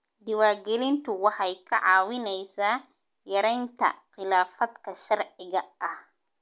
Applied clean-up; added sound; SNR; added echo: none; none; none; none.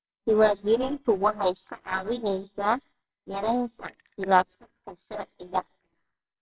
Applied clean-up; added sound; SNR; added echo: neural separator model SepFormer WHAMR!.